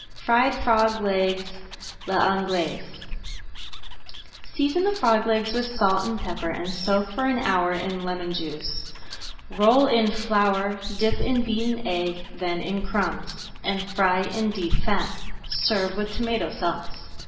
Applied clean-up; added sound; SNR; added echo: none; Animal; 18 dB; reverberation time 1.1 s.